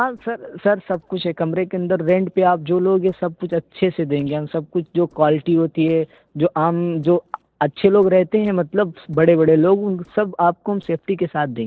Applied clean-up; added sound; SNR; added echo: neural separator model SepFormer DNS4.